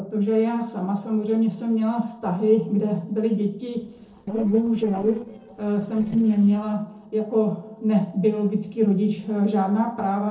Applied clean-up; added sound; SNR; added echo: neural separator model SepFormer DNS4.